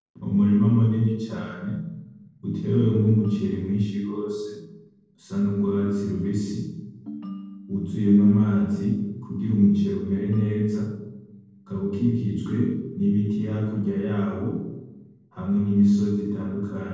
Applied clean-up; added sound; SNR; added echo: neural separator model SepFormer DNS4.